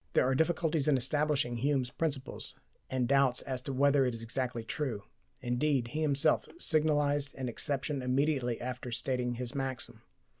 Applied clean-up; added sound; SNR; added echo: none; none; none; none.